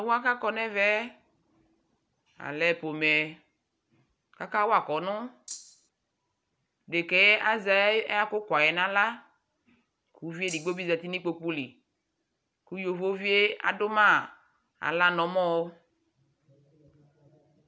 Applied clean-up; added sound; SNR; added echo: none; Rattle (instrument); 14 dB; none.